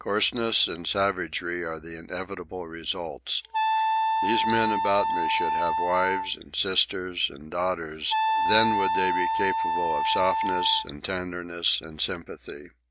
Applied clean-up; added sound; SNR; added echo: none; Wind instrument, woodwind instrument; -2 dB; none.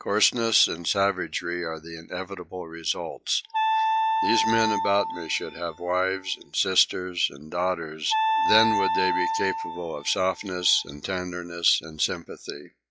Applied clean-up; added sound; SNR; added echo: classical method log-MMSE.